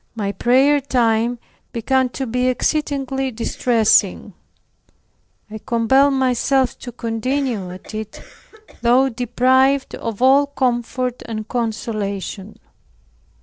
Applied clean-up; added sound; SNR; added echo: neural separator model SepFormer DNS4.